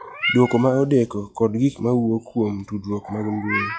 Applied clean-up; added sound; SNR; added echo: classical method log-MMSE.